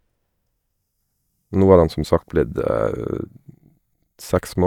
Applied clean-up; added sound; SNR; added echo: neural mask model DeepFilterNet 3.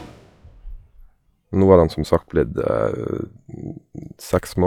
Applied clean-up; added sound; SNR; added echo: classical method log-MMSE.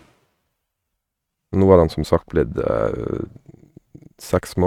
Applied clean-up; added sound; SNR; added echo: neural mask model RNNoise.